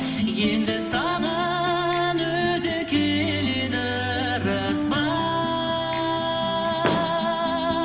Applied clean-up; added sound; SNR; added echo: none; Fireworks; 15 dB; reverberation time 1.9 s.